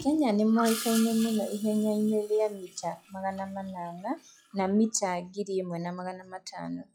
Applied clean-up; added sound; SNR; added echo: classical method log-MMSE.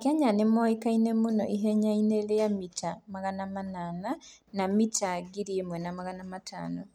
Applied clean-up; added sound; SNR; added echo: none; none; none; none.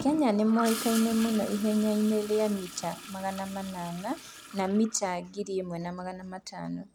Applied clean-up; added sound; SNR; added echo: none; Toilet flush / Gurgling; 13 dB; none.